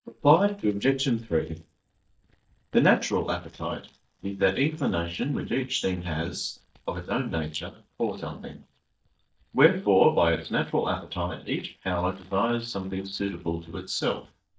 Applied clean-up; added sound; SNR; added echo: neural mask model DeepFilterNet 3.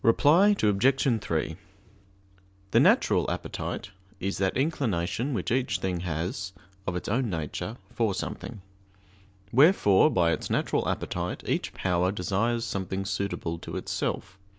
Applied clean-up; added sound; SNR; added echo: none; none; none; none.